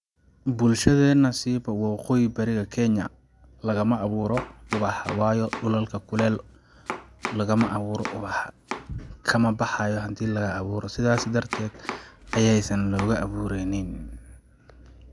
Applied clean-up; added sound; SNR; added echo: none; Domestic sounds, home sounds; 12 dB; none.